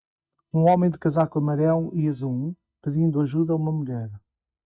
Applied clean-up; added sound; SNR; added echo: neural mask model DeepFilterNet 3.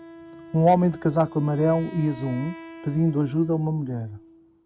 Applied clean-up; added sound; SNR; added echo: none; Wind instrument, woodwind instrument; 18 dB; none.